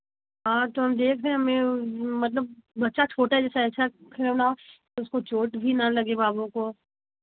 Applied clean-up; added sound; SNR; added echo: none; none; none; none.